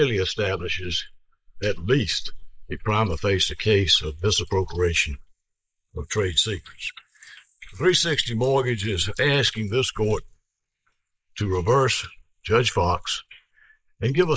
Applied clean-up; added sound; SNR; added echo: neural mask model Resemble Enhance denoiser.